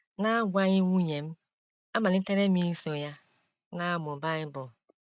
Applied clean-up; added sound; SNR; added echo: none; none; none; none.